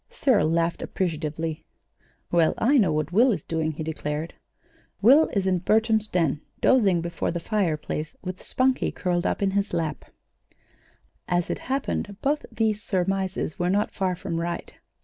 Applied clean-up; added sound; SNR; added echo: none; none; none; none.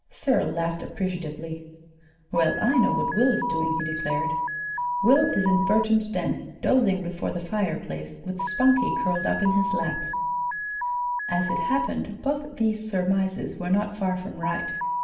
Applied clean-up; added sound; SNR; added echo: none; Alarm; 5 dB; reverberation time 0.9 s.